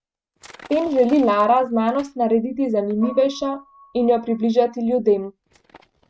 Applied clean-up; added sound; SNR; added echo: neural mask model RNNoise.